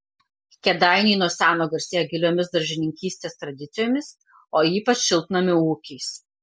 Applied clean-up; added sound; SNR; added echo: none; none; none; none.